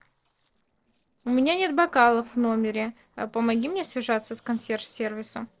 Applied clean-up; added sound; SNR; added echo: neural separator model SepFormer DNS4.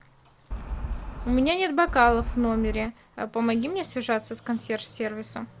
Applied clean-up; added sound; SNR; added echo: none; Wind; 5 dB; none.